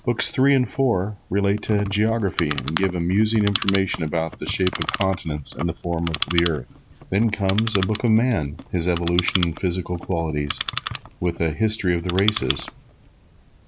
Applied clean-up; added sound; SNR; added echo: none; Clock; 10 dB; none.